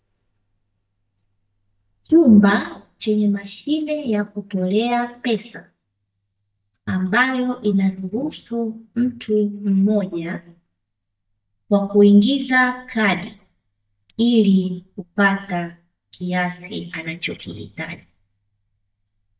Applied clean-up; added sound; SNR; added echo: neural mask model DeepFilterNet 3.